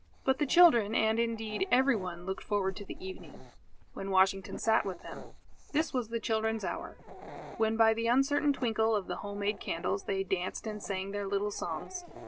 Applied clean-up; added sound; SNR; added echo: none; Dog; 15 dB; none.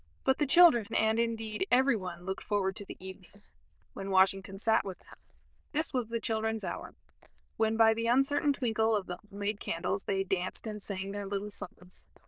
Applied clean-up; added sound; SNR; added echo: neural diffusion model UNIVERSE++.